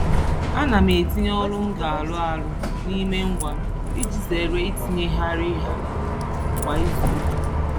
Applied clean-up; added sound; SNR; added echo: none; Bus; -3 dB; none.